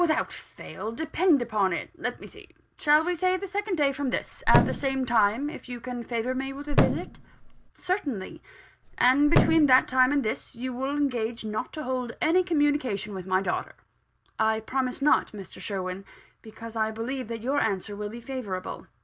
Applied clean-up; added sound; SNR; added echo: none; Thump, thud; 0 dB; none.